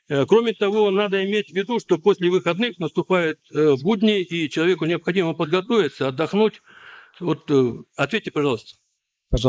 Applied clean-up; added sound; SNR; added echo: neural mask model Resemble Enhance denoiser.